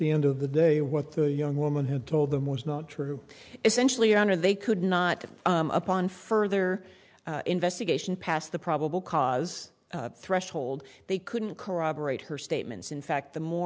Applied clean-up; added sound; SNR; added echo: none; none; none; none.